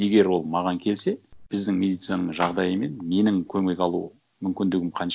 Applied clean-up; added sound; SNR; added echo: none; Telephone; 14 dB; none.